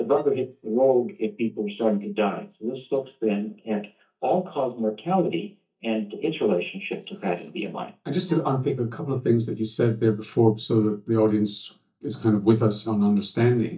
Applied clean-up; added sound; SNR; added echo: neural mask model DeepFilterNet 3.